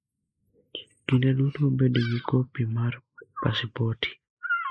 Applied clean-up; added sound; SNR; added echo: neural mask model Resemble Enhance denoiser.